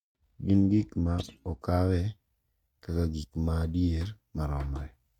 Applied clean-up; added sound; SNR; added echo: neural mask model RNNoise.